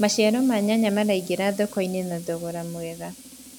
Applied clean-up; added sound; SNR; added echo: none; Tools; 19 dB; none.